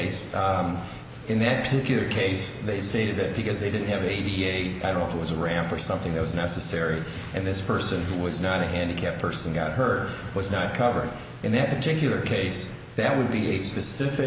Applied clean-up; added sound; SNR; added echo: none; none; none; none.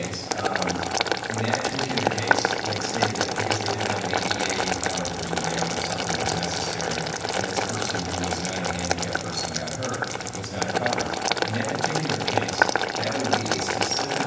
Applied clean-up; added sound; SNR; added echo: none; Boiling; -4 dB; reverberation time 0.9 s.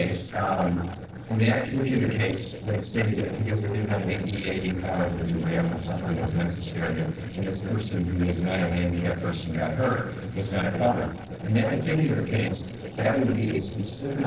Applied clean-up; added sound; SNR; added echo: neural separator model SepFormer DNS4.